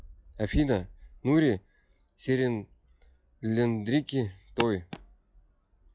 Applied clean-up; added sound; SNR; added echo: classical method log-MMSE.